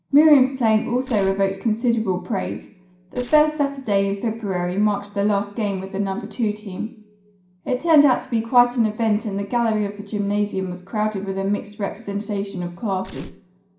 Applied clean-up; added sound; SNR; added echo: none; Tearing; 18 dB; reverberation time 0.5 s.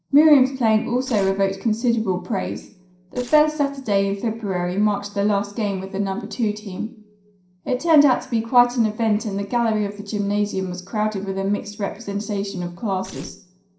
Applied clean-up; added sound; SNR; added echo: neural separator model SepFormer DNS4.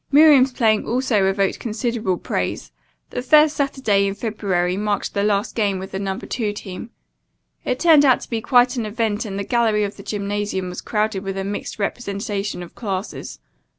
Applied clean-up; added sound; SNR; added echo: none; none; none; none.